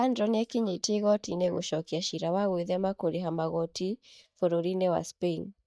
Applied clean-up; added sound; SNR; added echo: neural mask model DeepFilterNet 3.